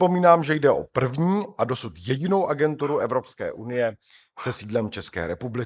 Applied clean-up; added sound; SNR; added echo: neural mask model Resemble Enhance denoiser.